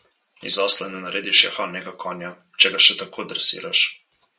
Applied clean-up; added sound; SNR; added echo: none; none; none; none.